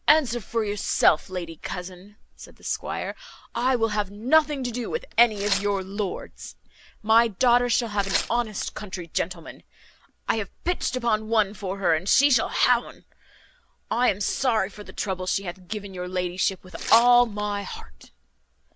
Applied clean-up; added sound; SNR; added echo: none; Tearing; 8 dB; none.